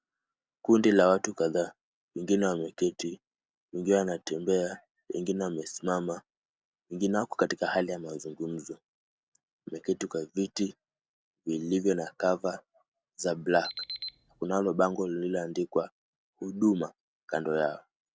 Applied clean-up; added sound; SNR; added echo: none; Alarm; 11 dB; none.